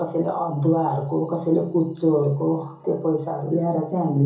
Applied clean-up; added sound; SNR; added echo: none; none; none; reverberation time 0.7 s.